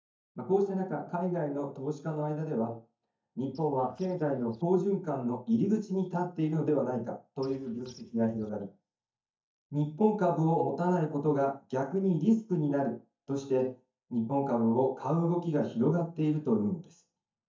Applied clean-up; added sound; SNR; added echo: neural mask model DeepFilterNet 3.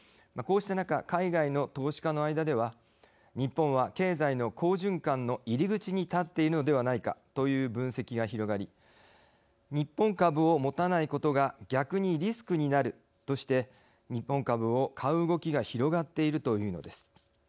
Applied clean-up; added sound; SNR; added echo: none; none; none; none.